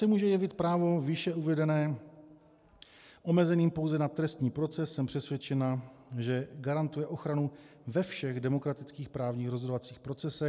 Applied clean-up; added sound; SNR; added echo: none; none; none; none.